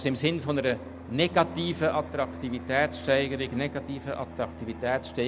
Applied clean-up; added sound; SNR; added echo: none; Fixed-wing aircraft, airplane; 13 dB; none.